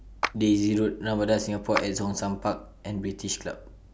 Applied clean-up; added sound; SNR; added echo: none; Clapping; 10 dB; none.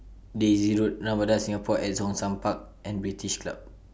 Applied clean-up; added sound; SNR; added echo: none; none; none; none.